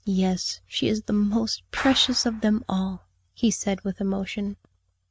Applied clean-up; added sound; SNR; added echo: neural mask model RNNoise.